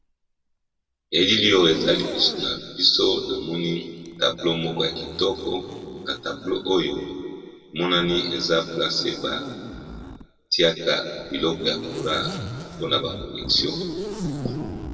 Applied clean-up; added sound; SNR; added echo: none; Zipper (clothing); 12 dB; reverberation time 1.9 s.